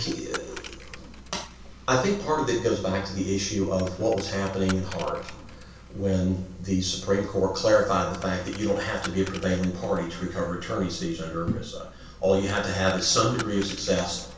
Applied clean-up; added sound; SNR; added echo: none; Coin (dropping); 17 dB; reverberation time 0.3 s.